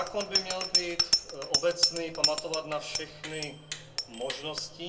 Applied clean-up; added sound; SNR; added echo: none; Bicycle bell; -3 dB; reverberation time 0.2 s.